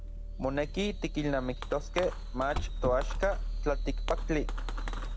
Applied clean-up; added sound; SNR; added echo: none; Fireworks; 1 dB; none.